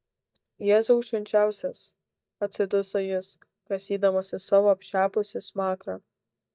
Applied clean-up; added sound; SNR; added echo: neural mask model DeepFilterNet 3.